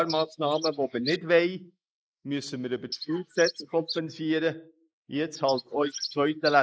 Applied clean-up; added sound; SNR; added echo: neural mask model Resemble Enhance denoiser.